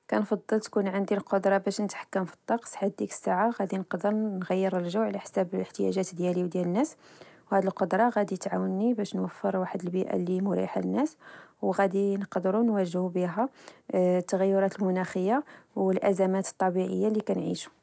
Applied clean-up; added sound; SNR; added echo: none; none; none; none.